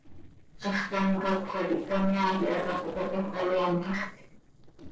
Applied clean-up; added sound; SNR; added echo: neural separator model SepFormer DNS4.